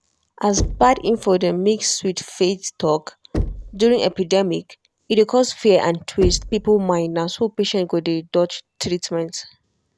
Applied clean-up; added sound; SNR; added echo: none; Knock; 11 dB; none.